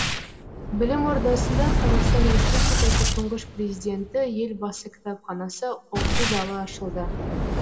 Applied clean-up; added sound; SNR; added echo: none; Boom; -5 dB; reverberation time 0.2 s.